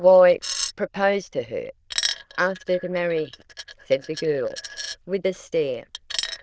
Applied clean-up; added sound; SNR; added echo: neural diffusion model UNIVERSE++.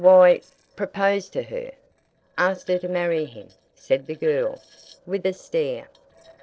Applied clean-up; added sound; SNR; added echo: neural separator model SepFormer DNS4.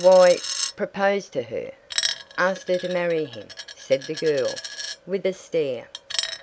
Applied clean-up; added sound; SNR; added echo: none; Coin (dropping); 10 dB; none.